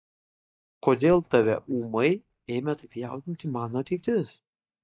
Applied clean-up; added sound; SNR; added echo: neural mask model DeepFilterNet 3.